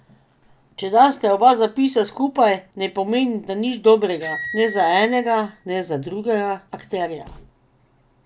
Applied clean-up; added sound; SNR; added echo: none; Bicycle bell; 12 dB; none.